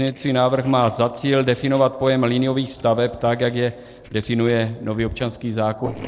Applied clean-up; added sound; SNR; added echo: neural separator model SepFormer DNS4.